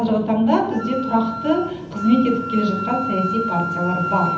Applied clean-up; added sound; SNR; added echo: none; Wind instrument, woodwind instrument; 7 dB; reverberation time 0.8 s.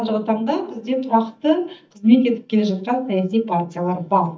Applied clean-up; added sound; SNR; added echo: neural mask model DeepFilterNet 3.